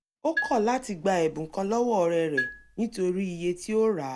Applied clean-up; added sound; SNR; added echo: none; Marimba, xylophone; 10 dB; none.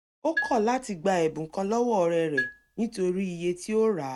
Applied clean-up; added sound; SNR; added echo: neural mask model RNNoise.